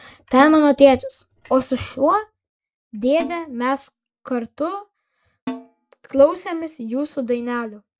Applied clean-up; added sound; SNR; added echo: neural separator model SepFormer DNS4.